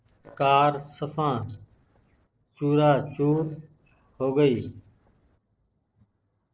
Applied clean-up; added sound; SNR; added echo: neural separator model SepFormer DNS4.